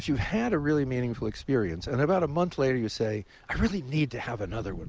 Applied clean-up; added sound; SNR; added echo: none; none; none; none.